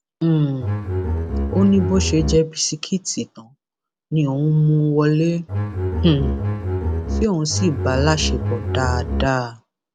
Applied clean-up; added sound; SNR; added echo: none; Bowed string instrument; 1 dB; none.